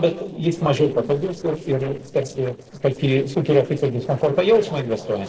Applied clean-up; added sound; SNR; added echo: neural separator model SepFormer DNS4.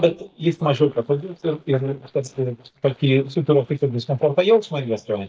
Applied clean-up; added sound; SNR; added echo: neural mask model DeepFilterNet 3.